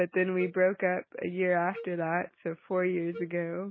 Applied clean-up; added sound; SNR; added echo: neural mask model RNNoise.